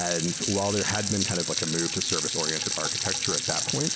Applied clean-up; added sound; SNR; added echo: none; Sink (filling or washing) / Water tap, faucet; -1 dB; none.